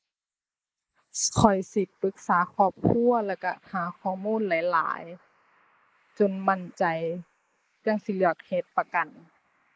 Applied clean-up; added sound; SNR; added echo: neural mask model Resemble Enhance denoiser.